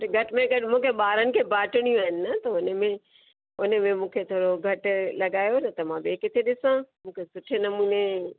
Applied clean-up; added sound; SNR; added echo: none; none; none; none.